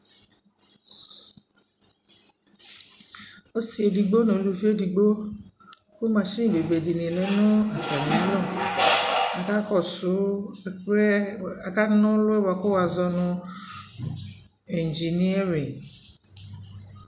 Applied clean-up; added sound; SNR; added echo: none; none; none; none.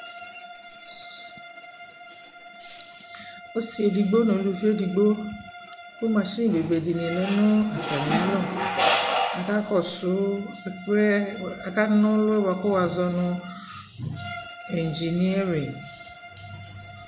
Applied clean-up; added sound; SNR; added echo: none; Bowed string instrument; 18 dB; none.